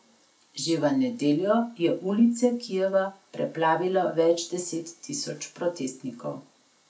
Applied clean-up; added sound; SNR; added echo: none; none; none; none.